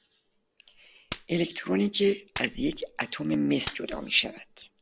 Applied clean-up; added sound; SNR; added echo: none; Clapping; 16 dB; none.